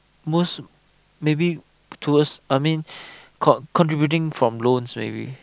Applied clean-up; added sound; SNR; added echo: none; none; none; none.